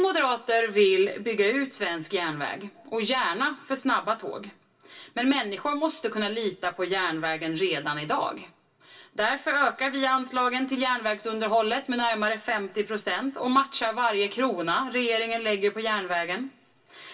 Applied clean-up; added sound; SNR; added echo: none; none; none; reverberation time 0.2 s.